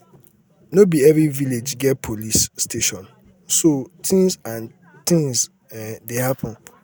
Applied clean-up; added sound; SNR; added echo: none; none; none; none.